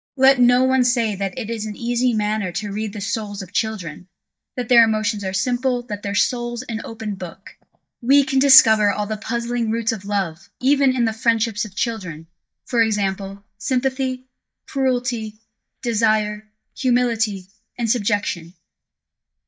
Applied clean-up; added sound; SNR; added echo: neural mask model DeepFilterNet 3.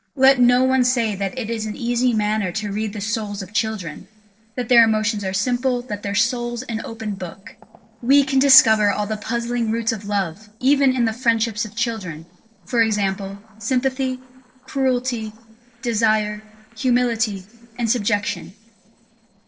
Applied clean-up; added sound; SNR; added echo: neural separator model SepFormer DNS4.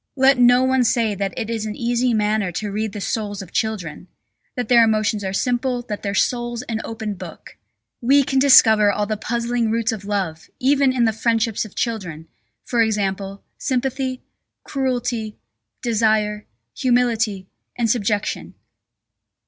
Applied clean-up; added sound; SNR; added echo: none; none; none; none.